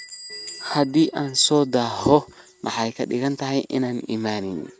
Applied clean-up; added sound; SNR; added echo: neural mask model RNNoise.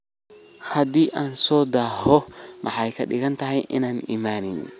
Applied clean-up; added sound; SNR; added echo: none; none; none; none.